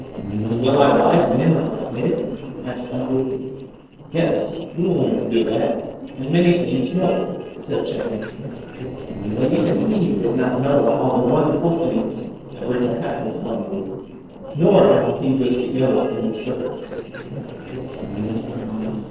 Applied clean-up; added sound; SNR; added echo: neural separator model SepFormer DNS4.